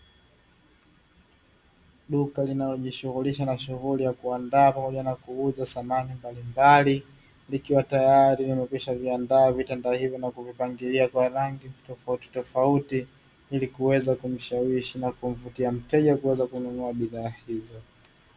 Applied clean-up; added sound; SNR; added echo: none; none; none; none.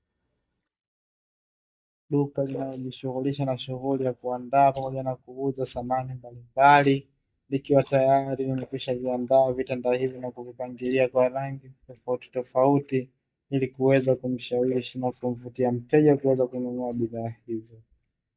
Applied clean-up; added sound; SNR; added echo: neural mask model DeepFilterNet 3.